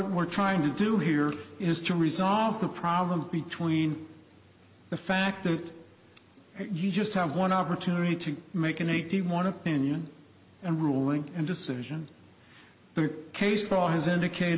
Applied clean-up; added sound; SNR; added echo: none; none; none; none.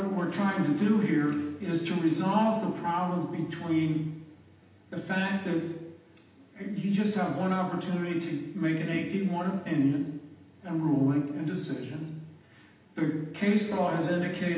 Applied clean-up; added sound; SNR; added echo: none; none; none; reverberation time 0.8 s.